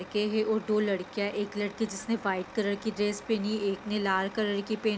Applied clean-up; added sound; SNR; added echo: none; Truck; 17 dB; none.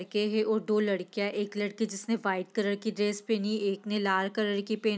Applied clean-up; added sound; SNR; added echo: none; none; none; none.